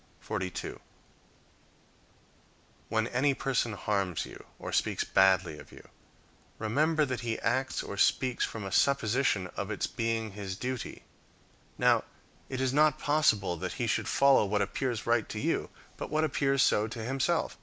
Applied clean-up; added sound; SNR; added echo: none; none; none; none.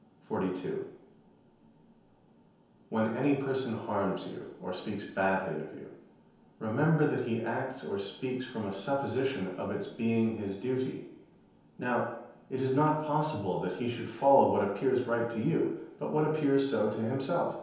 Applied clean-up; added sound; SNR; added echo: none; none; none; reverberation time 0.9 s.